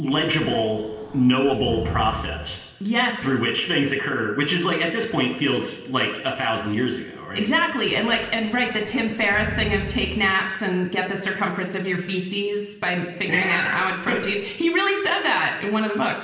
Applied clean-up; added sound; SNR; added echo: none; Breathing; 11 dB; reverberation time 1.1 s.